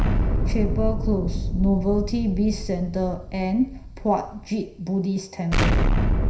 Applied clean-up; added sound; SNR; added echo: none; Explosion; -1 dB; reverberation time 0.5 s.